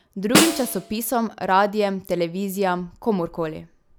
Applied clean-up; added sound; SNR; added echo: none; Snare drum; 2 dB; none.